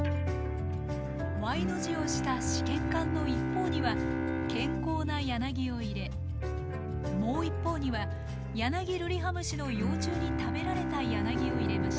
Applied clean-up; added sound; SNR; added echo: none; Bowed string instrument; 4 dB; none.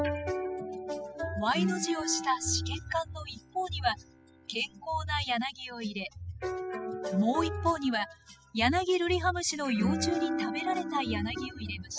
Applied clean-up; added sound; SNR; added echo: classical method spectral subtraction.